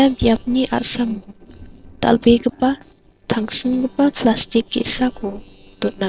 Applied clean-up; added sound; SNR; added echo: neural separator model SepFormer DNS4.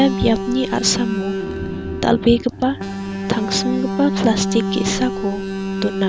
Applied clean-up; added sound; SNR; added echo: none; Alarm; 4 dB; none.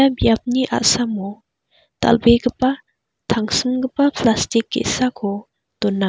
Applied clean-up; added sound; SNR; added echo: none; none; none; none.